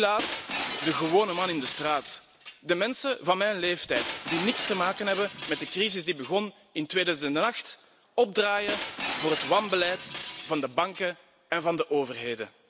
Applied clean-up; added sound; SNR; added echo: none; Shatter; 7 dB; none.